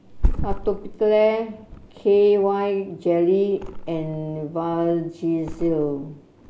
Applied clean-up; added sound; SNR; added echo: none; Thump, thud; 8 dB; none.